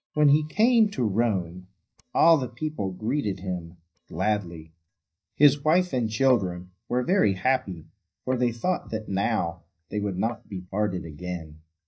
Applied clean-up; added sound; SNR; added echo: neural mask model DeepFilterNet 3.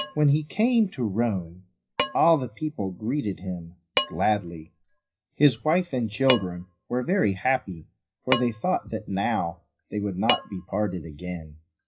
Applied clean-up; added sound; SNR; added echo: classical method WPE with log-MMSE.